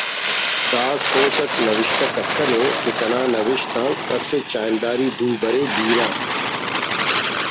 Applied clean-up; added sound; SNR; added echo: none; Fire; 1 dB; none.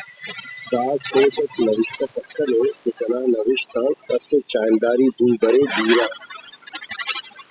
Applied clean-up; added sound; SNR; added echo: classical method spectral subtraction.